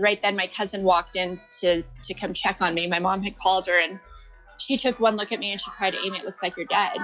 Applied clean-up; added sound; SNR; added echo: classical method log-MMSE.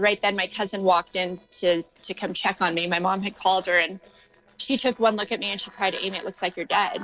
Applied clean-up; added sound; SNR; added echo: neural separator model SepFormer DNS4.